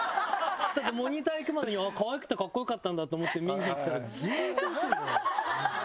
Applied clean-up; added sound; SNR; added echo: none; none; none; none.